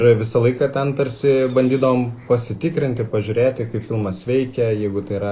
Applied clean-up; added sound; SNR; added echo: neural separator model SepFormer DNS4.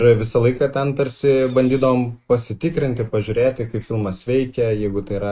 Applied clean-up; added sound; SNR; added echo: neural mask model RNNoise.